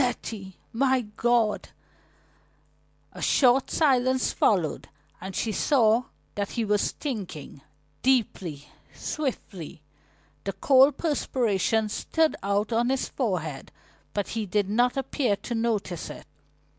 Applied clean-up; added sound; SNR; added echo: none; none; none; none.